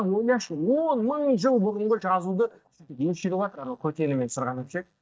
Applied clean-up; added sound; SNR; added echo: neural mask model DeepFilterNet 3.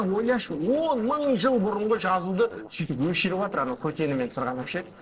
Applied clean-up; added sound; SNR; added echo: neural separator model SepFormer DNS4.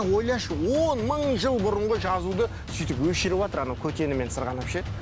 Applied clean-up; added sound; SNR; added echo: none; none; none; none.